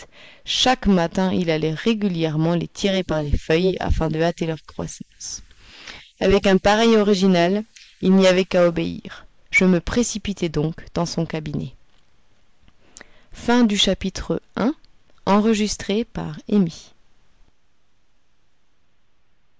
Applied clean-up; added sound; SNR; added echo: neural mask model Resemble Enhance denoiser.